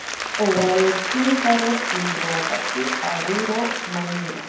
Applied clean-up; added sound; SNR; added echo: none; Applause; 2 dB; reverberation time 0.9 s.